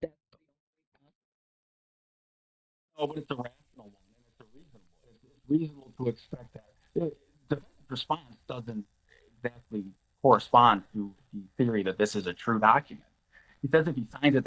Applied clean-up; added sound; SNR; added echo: neural mask model DeepFilterNet 3.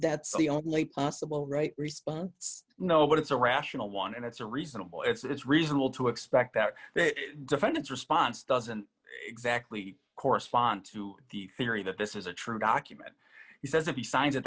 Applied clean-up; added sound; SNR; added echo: none; none; none; none.